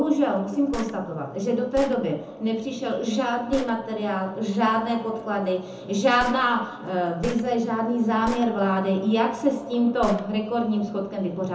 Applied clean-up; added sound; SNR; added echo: none; Gunshot, gunfire; 18 dB; reverberation time 0.6 s.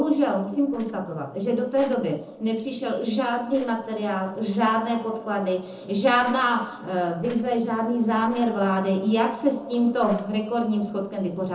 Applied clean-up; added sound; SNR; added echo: neural separator model SepFormer DNS4.